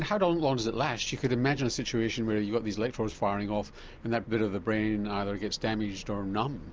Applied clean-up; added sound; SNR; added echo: none; none; none; none.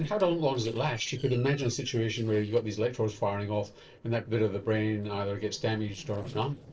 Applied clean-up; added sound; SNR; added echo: neural separator model SepFormer DNS4.